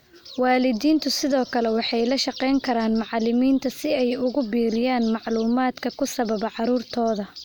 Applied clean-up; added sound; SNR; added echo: none; none; none; none.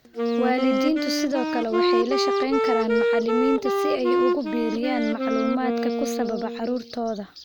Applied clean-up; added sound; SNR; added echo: none; Wind instrument, woodwind instrument; -3 dB; none.